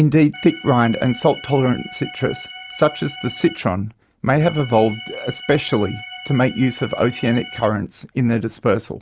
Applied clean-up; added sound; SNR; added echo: none; Organ; 15 dB; none.